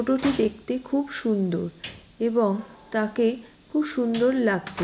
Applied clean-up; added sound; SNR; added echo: none; Train; 17 dB; none.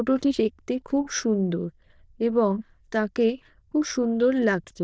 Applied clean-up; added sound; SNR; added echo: neural diffusion model UNIVERSE++.